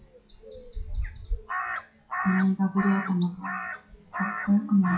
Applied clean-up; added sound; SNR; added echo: classical method WPE with log-MMSE.